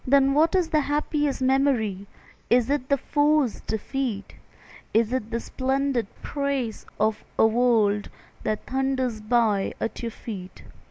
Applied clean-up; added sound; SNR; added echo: neural mask model Resemble Enhance denoiser.